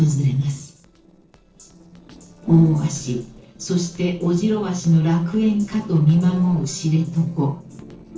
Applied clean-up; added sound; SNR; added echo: neural separator model SepFormer DNS4.